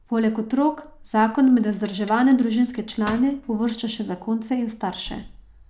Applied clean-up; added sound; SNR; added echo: none; Bell; 10 dB; none.